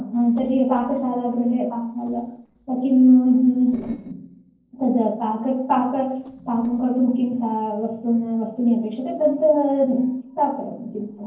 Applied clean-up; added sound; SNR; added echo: neural separator model SepFormer DNS4.